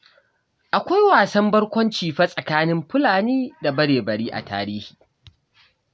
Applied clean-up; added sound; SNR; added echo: none; none; none; none.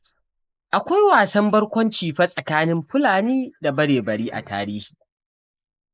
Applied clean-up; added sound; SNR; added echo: neural mask model Resemble Enhance denoiser.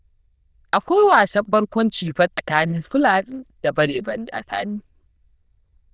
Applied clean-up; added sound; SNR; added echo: neural diffusion model UNIVERSE++.